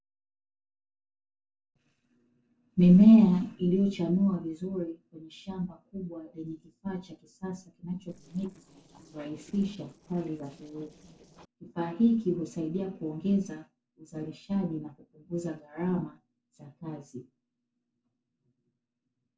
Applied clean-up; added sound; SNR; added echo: neural separator model SepFormer DNS4.